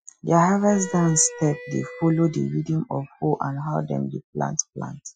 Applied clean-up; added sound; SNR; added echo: classical method Wiener filter.